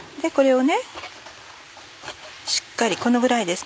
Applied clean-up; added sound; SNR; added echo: none; none; none; none.